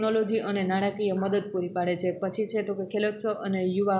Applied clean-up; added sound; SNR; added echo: none; none; none; none.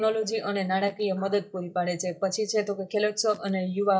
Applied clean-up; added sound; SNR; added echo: neural mask model DeepFilterNet 3.